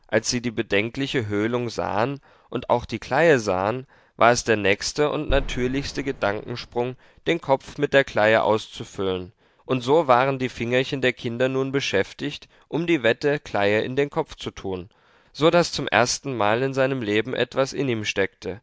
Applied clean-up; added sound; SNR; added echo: none; Boom; 9 dB; none.